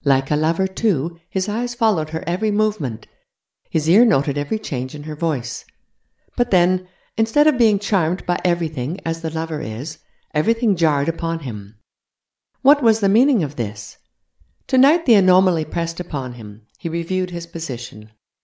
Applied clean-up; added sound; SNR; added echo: none; none; none; none.